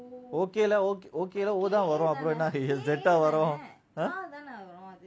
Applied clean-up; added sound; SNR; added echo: none; none; none; none.